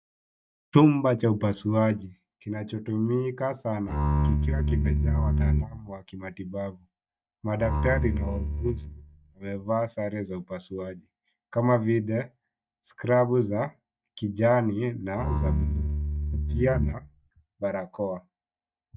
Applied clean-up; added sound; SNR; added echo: neural mask model DeepFilterNet 3.